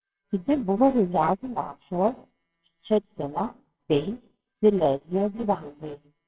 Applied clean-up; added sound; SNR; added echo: neural separator model SepFormer WHAMR!.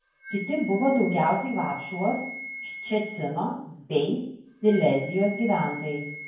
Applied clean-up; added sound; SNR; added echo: none; Wind instrument, woodwind instrument; 13 dB; reverberation time 0.9 s.